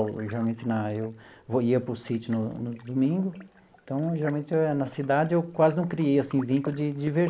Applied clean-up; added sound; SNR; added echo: neural mask model Resemble Enhance denoiser.